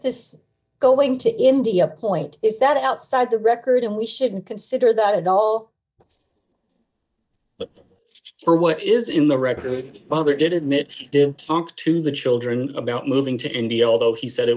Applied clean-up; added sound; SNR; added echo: neural mask model DeepFilterNet 3.